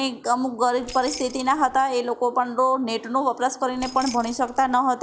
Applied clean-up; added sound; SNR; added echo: none; Keys jangling; 16 dB; none.